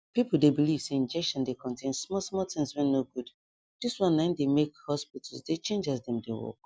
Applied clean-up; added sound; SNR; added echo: none; none; none; none.